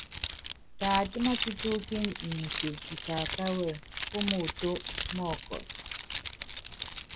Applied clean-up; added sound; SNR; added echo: none; Keys jangling; -4 dB; none.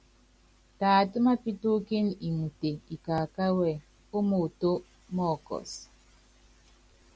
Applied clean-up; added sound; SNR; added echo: none; none; none; none.